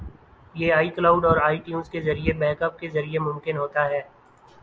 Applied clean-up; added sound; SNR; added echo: none; none; none; none.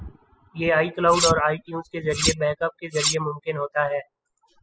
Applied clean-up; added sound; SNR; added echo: classical method spectral subtraction.